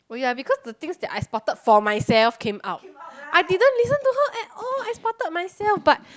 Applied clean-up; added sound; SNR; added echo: none; none; none; none.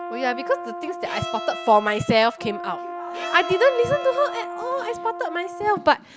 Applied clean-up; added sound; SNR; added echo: none; Brass instrument + Bowed string instrument; 9 dB; none.